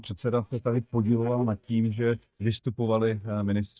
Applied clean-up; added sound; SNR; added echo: neural mask model DeepFilterNet 3.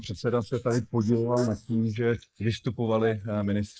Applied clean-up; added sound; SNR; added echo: neural mask model Resemble Enhance denoiser.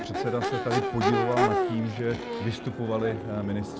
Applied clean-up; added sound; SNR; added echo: none; Crowd / Race car, auto racing / Accelerating, revving, vroom; 0 dB; none.